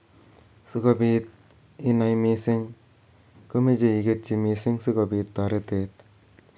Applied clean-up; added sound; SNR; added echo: none; none; none; none.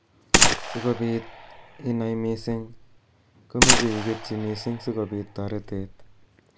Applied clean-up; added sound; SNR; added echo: none; Gunshot, gunfire; -4 dB; none.